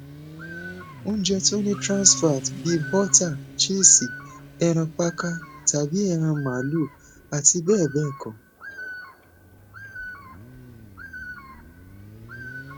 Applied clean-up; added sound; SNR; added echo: none; Bird + Motorcycle; 14 dB; none.